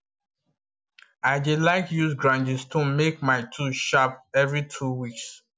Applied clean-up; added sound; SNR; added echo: none; none; none; none.